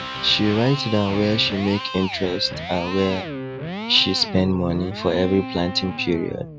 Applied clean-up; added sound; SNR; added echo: none; Electric guitar; 9 dB; none.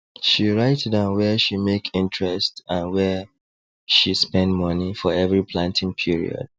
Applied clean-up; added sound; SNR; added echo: none; none; none; none.